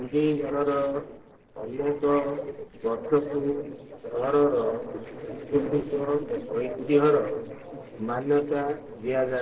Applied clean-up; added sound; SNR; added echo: neural separator model SepFormer DNS4.